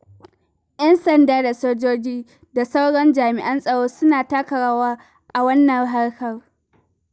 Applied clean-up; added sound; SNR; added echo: none; none; none; none.